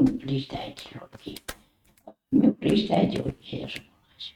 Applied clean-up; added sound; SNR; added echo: neural mask model RNNoise.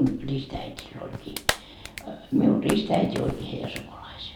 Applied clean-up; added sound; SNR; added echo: none; Clapping; 9 dB; none.